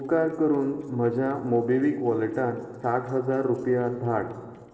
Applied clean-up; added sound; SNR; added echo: neural separator model SepFormer DNS4.